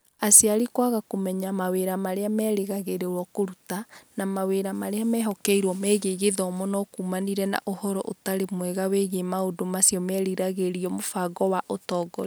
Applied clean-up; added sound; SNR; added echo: none; none; none; none.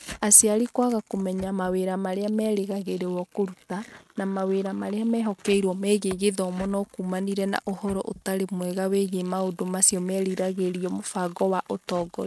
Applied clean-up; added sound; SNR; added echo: neural mask model RNNoise.